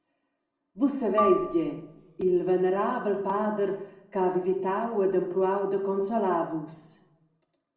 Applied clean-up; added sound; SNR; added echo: none; Marimba, xylophone; 8 dB; reverberation time 0.8 s.